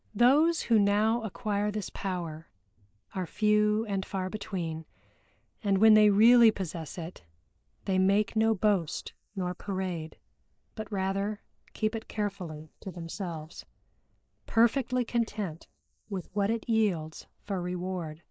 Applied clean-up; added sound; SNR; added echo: neural mask model Resemble Enhance denoiser.